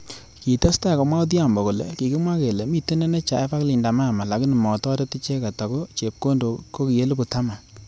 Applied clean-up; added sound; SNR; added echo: none; none; none; none.